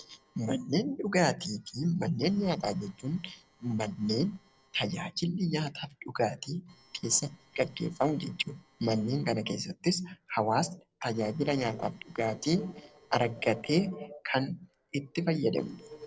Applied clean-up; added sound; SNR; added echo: neural separator model SepFormer DNS4.